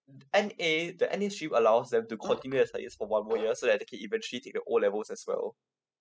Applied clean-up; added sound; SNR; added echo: classical method spectral subtraction.